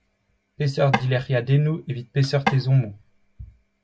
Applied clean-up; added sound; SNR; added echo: none; Tap / Wood; 4 dB; none.